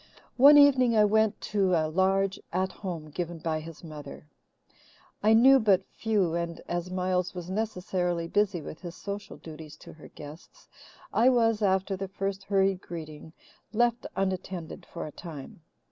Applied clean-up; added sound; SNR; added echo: none; none; none; none.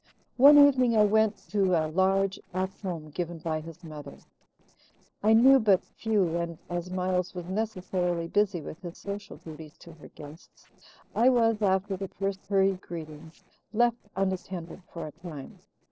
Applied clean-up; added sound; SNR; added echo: neural separator model SepFormer DNS4.